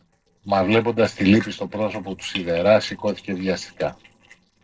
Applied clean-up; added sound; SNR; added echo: neural separator model SepFormer DNS4.